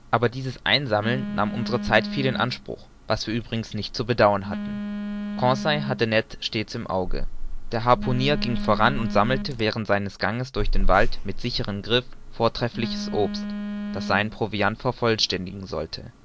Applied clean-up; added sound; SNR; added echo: none; Telephone; 4 dB; none.